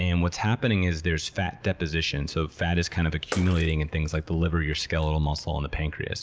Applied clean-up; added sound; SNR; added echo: none; Bathtub (filling or washing) / Water / Splash, splatter; 18 dB; none.